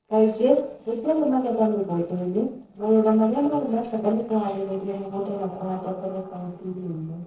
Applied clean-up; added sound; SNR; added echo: neural separator model SepFormer DNS4.